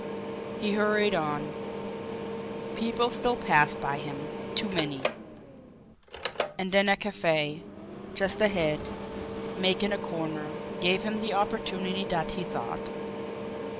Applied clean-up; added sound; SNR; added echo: none; Mechanical fan; 5 dB; none.